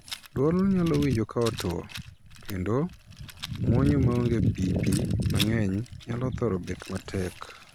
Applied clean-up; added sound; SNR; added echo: none; Rattle; 16 dB; none.